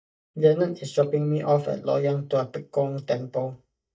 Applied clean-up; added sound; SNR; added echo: neural mask model DeepFilterNet 3.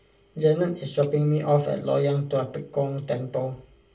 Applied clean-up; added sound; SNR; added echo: none; Bicycle bell; 18 dB; reverberation time 0.3 s.